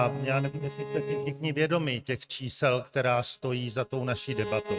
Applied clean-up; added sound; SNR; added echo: neural mask model RNNoise.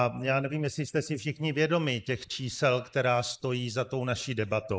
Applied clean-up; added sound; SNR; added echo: neural mask model Resemble Enhance denoiser.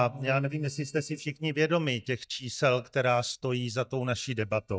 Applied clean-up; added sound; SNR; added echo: neural mask model DeepFilterNet 3.